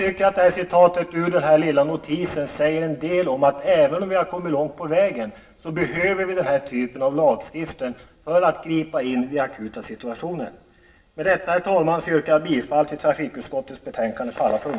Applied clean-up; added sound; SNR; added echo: none; none; none; reverberation time 0.7 s.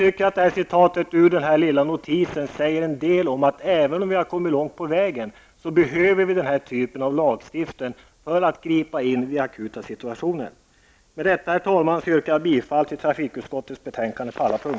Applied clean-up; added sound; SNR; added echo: none; none; none; none.